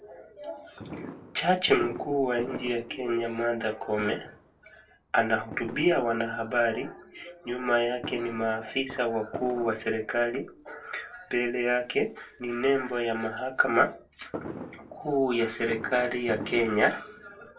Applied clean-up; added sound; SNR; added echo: none; Fireworks; 16 dB; reverberation time 0.2 s.